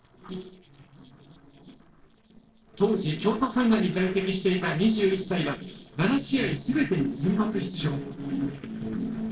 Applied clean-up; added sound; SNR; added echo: neural separator model SepFormer DNS4.